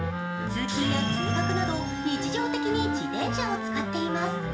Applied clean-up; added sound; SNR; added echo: none; Wind instrument, woodwind instrument; 1 dB; reverberation time 1.3 s.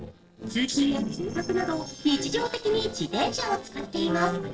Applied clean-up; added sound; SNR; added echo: neural separator model SepFormer DNS4.